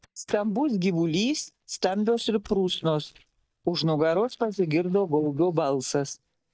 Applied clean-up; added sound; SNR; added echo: neural mask model DeepFilterNet 3.